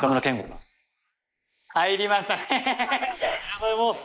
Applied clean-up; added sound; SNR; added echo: neural mask model Resemble Enhance denoiser.